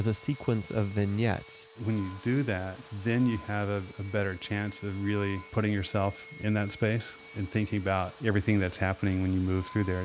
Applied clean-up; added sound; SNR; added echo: none; Sawing + Wind instrument, woodwind instrument; 18 dB; none.